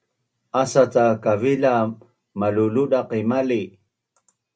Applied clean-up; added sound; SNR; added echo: none; none; none; none.